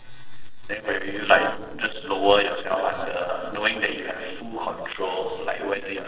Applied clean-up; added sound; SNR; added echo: neural separator model SepFormer DNS4.